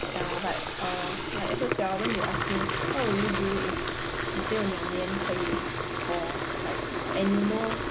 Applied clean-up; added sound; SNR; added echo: none; Fill (with liquid) / Water tap, faucet; -2 dB; none.